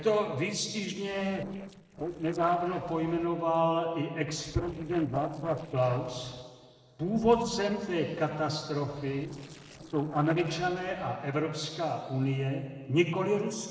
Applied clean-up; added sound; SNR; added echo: neural separator model SepFormer DNS4.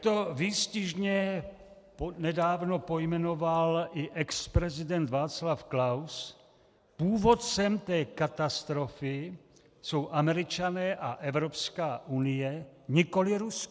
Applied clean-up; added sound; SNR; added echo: none; none; none; none.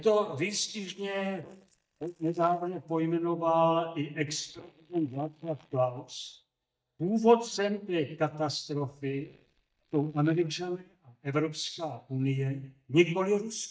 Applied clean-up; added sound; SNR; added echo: neural mask model DeepFilterNet 3.